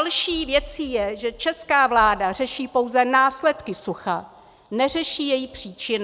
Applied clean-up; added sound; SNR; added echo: none; none; none; none.